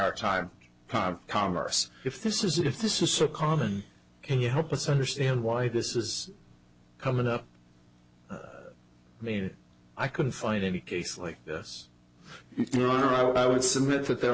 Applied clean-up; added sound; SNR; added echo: none; none; none; none.